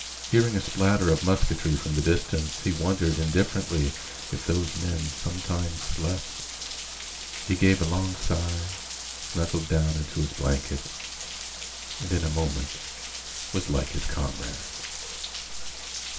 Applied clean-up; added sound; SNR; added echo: none; Rain; 9 dB; reverberation time 0.2 s.